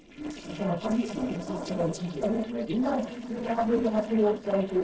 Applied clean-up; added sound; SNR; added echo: neural separator model SepFormer DNS4.